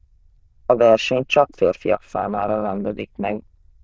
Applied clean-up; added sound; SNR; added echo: neural diffusion model UNIVERSE++.